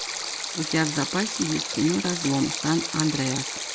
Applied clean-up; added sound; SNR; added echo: none; Stream; 4 dB; none.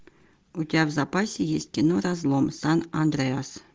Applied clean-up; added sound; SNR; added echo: none; none; none; none.